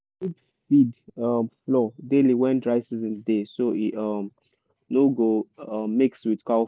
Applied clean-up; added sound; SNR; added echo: none; none; none; none.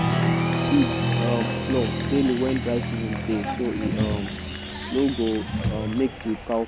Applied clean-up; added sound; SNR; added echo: none; Applause; 0 dB; none.